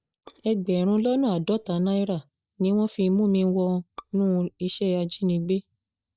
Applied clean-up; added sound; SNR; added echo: neural mask model DeepFilterNet 3.